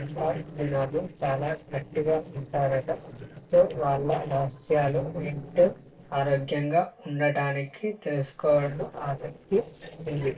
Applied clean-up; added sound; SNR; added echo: neural separator model SepFormer DNS4.